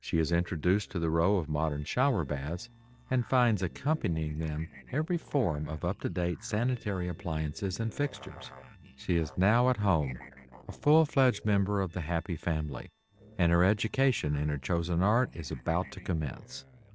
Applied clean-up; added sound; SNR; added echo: neural separator model SepFormer DNS4.